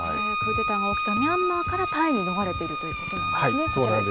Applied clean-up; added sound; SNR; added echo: none; Bowed string instrument; 0 dB; none.